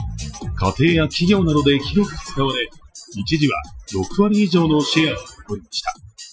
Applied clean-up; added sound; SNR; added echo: classical method Wiener filter.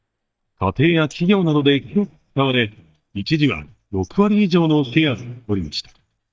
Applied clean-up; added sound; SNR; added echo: neural mask model DeepFilterNet 3.